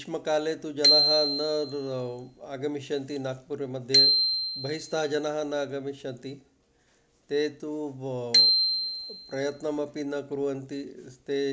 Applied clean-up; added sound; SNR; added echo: none; Bicycle bell; -3 dB; none.